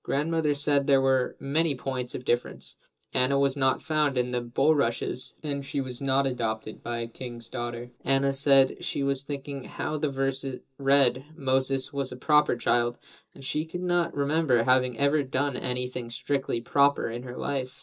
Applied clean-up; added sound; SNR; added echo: none; none; none; reverberation time 0.2 s.